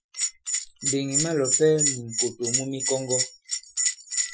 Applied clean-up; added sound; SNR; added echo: classical method Wiener filter.